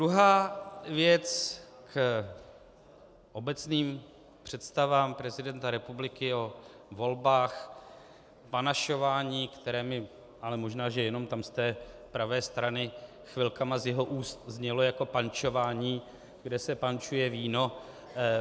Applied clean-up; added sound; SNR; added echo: none; none; none; none.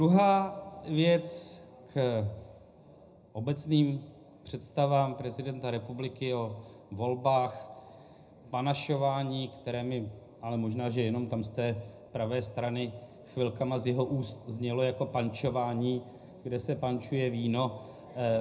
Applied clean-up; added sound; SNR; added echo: none; none; none; reverberation time 0.3 s.